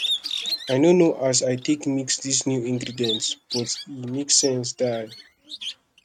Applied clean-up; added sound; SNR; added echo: neural mask model RNNoise.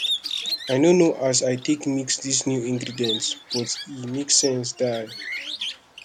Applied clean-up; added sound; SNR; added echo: none; Bird; 9 dB; none.